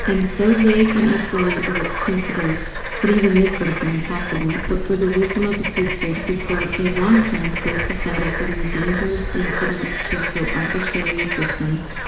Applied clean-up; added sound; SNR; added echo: none; Bird / Frog; 4 dB; reverberation time 0.7 s.